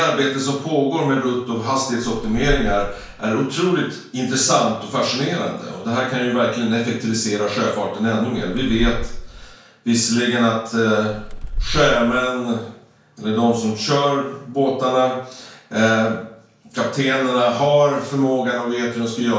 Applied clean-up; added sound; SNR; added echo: none; Bird; 6 dB; reverberation time 0.5 s.